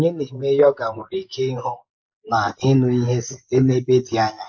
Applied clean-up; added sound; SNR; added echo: neural mask model Resemble Enhance denoiser.